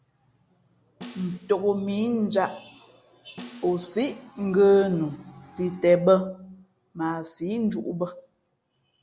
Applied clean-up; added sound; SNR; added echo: none; Snare drum; 20 dB; none.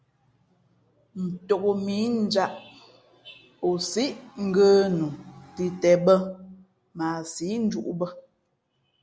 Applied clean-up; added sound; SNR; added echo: none; none; none; none.